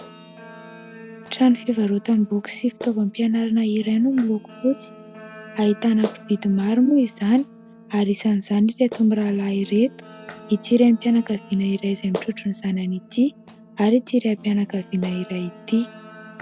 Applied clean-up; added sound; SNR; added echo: none; Clapping + Guitar; 18 dB; none.